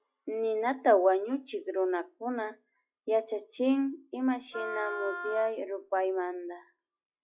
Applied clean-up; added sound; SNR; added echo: classical method log-MMSE.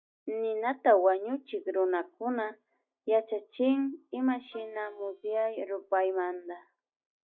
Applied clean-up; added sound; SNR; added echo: neural mask model DeepFilterNet 3.